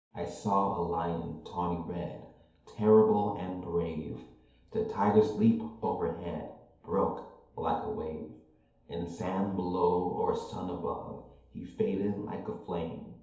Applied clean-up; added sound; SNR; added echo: none; none; none; reverberation time 2.2 s.